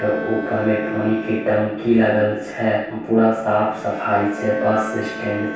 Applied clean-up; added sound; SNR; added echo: none; Bowed string instrument; 13 dB; reverberation time 0.7 s.